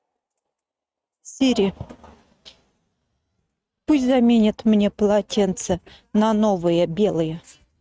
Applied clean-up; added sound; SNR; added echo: neural mask model RNNoise.